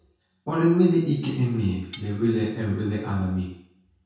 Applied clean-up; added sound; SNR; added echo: none; Cutlery, silverware; 19 dB; reverberation time 0.6 s.